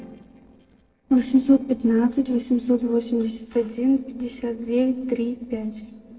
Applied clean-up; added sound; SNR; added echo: neural separator model SepFormer DNS4.